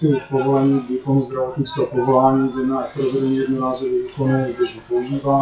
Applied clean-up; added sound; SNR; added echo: classical method WPE with log-MMSE.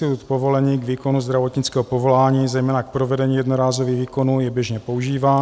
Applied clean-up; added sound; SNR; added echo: none; none; none; none.